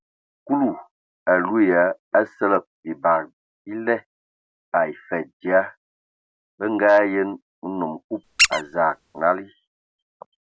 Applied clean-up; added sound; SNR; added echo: none; Squeak; 1 dB; none.